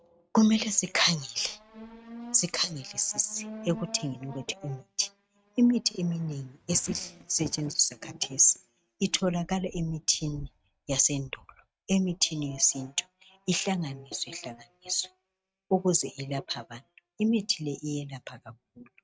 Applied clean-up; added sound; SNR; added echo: neural mask model RNNoise.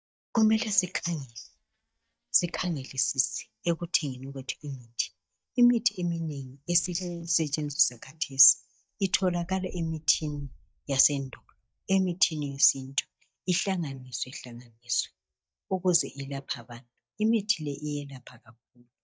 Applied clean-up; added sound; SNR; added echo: neural mask model DeepFilterNet 3.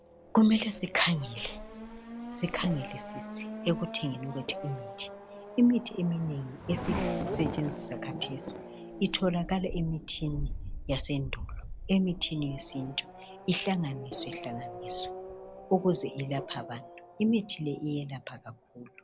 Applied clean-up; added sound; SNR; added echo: none; Race car, auto racing / Accelerating, revving, vroom; 10 dB; none.